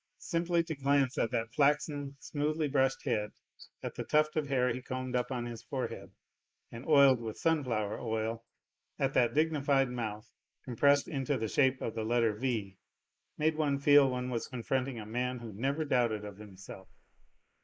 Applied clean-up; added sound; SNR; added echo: neural mask model Resemble Enhance denoiser.